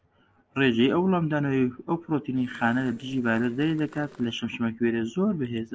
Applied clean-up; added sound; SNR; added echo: neural separator model SepFormer DNS4.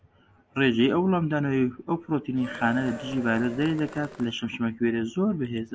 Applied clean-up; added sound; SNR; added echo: none; Cheering; 14 dB; none.